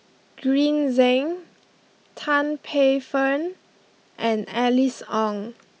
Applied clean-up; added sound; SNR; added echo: none; none; none; none.